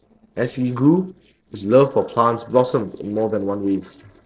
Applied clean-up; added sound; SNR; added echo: neural separator model SepFormer DNS4.